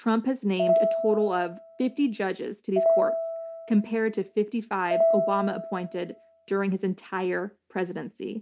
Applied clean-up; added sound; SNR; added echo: none; Piano; 0 dB; none.